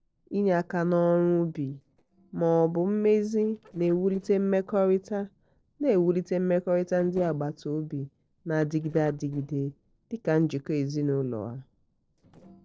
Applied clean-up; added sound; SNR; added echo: neural separator model SepFormer DNS4.